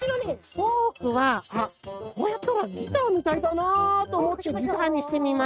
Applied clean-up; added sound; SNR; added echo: neural mask model RNNoise.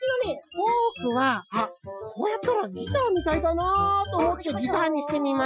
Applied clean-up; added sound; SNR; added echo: classical method Wiener filter.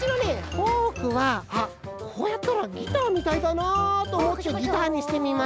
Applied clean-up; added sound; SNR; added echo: none; none; none; none.